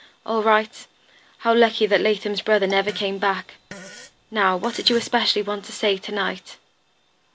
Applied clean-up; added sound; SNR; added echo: none; Marimba, xylophone + Fart; 19 dB; none.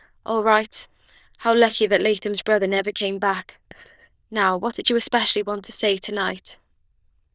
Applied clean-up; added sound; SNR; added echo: neural diffusion model UNIVERSE++.